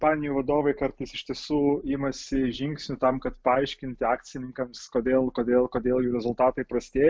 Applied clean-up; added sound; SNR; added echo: none; none; none; none.